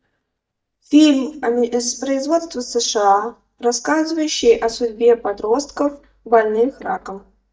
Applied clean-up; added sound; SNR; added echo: neural mask model DeepFilterNet 3.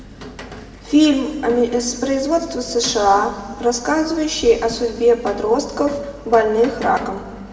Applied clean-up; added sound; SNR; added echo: none; Rain; 17 dB; reverberation time 1.6 s.